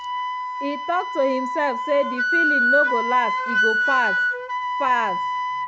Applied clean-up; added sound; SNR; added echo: none; Wind instrument, woodwind instrument; -3 dB; none.